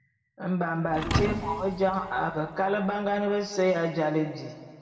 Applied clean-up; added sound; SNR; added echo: none; Thump, thud; 7 dB; reverberation time 1.9 s.